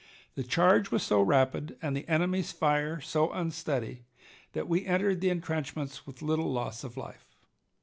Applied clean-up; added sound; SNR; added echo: none; none; none; none.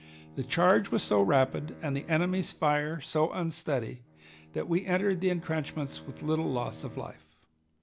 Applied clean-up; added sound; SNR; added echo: none; Bowed string instrument; 20 dB; none.